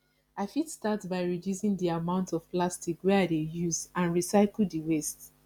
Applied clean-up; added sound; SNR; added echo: none; none; none; none.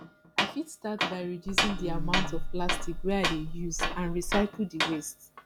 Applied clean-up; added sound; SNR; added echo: none; Tools + Buzz; -2 dB; none.